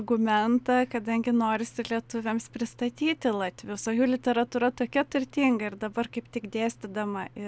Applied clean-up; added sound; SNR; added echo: none; none; none; none.